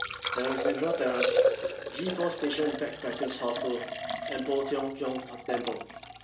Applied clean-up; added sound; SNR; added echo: none; Liquid; 0 dB; reverberation time 0.2 s.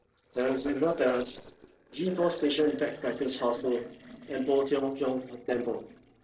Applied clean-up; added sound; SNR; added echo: neural separator model SepFormer DNS4.